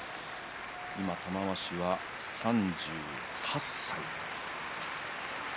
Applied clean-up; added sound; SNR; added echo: none; none; none; none.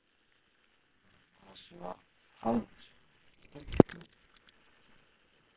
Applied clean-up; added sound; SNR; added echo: neural separator model SepFormer WHAMR!.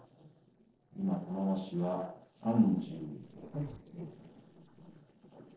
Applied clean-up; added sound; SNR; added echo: neural separator model SepFormer DNS4.